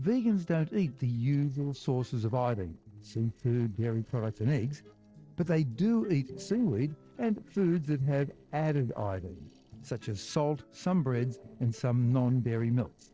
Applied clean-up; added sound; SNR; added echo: neural separator model SepFormer DNS4.